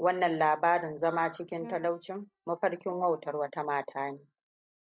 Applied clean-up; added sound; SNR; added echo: neural mask model DeepFilterNet 3.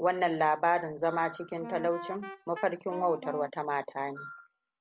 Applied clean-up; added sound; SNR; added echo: none; Wind instrument, woodwind instrument; 11 dB; none.